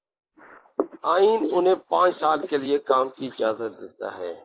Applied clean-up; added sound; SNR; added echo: neural mask model Resemble Enhance denoiser.